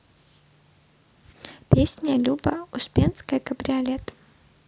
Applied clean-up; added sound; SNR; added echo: none; none; none; none.